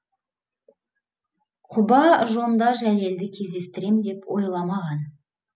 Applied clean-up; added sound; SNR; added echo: none; none; none; none.